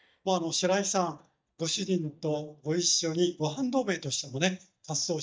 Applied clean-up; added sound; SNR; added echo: neural mask model DeepFilterNet 3.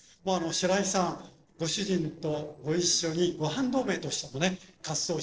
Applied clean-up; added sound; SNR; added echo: neural separator model SepFormer DNS4.